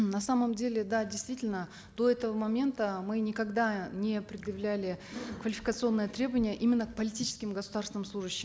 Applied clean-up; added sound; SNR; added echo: none; none; none; none.